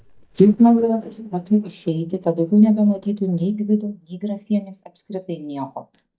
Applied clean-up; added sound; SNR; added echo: neural mask model DeepFilterNet 3.